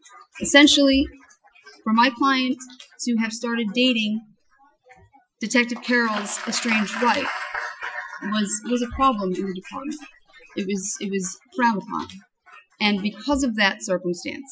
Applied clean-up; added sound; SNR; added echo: classical method Wiener filter.